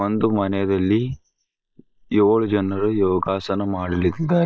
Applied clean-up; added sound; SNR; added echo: neural mask model Resemble Enhance denoiser.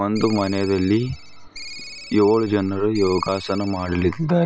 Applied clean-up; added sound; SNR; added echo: none; Ringtone; 16 dB; none.